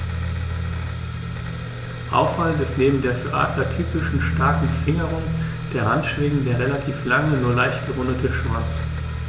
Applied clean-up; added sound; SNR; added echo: none; none; none; none.